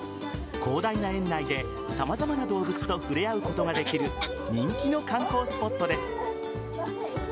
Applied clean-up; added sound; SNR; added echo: none; none; none; none.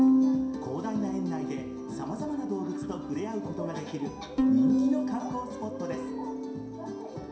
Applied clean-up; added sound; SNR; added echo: none; Bowed string instrument; -4 dB; reverberation time 0.7 s.